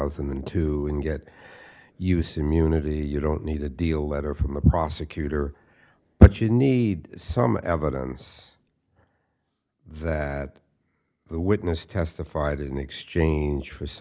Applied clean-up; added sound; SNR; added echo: none; none; none; none.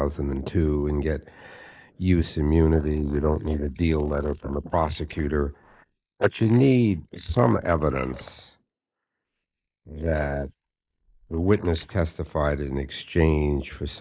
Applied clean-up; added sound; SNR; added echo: neural mask model Resemble Enhance denoiser.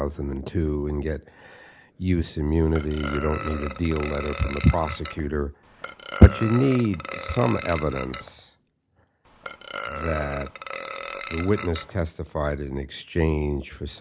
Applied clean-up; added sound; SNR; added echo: none; Burping, eructation; 11 dB; none.